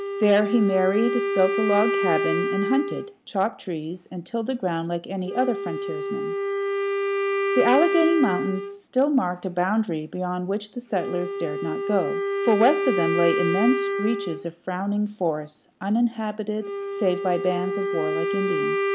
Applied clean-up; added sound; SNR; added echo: none; Wind instrument, woodwind instrument; 2 dB; none.